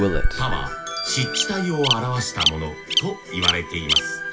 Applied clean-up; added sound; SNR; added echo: none; Bird vocalization, bird call, bird song; -1 dB; reverberation time 0.2 s.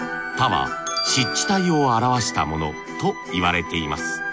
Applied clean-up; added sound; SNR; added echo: none; none; none; none.